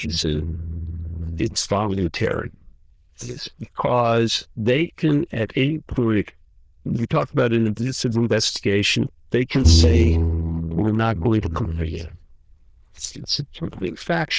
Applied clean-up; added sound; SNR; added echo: neural diffusion model UNIVERSE++.